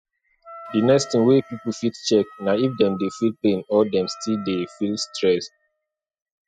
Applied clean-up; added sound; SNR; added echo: classical method spectral subtraction.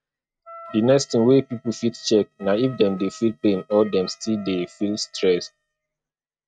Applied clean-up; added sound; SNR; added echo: neural mask model RNNoise.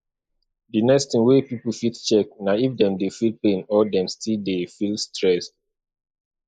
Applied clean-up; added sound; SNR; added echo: neural mask model Resemble Enhance denoiser.